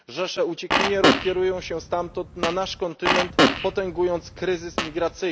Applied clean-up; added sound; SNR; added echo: none; Fart; -1 dB; none.